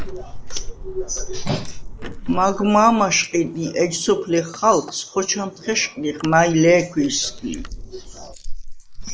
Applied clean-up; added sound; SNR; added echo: neural mask model Resemble Enhance denoiser.